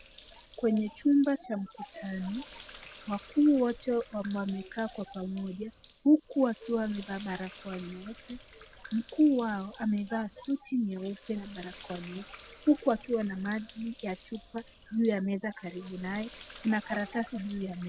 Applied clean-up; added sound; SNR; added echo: none; Sink (filling or washing); 17 dB; none.